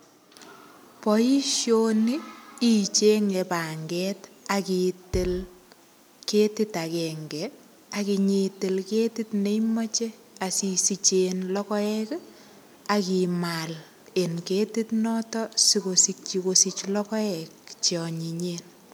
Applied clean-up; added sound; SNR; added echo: none; Bass drum; 14 dB; none.